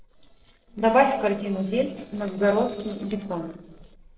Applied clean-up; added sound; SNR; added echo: neural separator model SepFormer DNS4.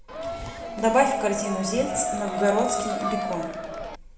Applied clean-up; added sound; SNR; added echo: none; Crowd; 4 dB; reverberation time 0.9 s.